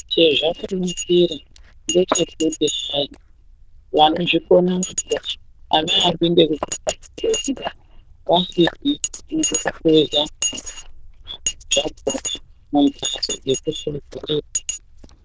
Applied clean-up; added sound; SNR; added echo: neural diffusion model UNIVERSE++.